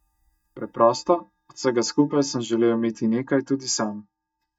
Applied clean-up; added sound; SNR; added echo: neural mask model DeepFilterNet 3.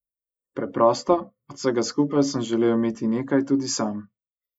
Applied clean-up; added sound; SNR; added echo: neural mask model Resemble Enhance denoiser.